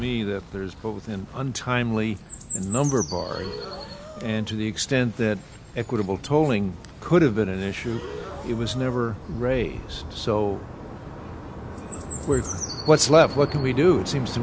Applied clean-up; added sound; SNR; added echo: none; Breathing + Chirp, tweet; 11 dB; none.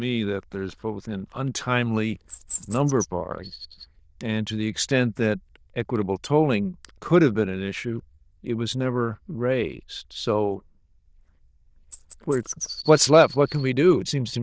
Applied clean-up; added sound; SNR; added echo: neural diffusion model UNIVERSE++.